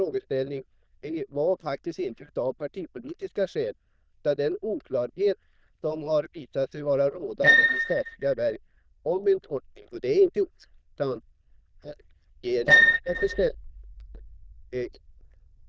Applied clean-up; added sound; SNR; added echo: neural diffusion model UNIVERSE++.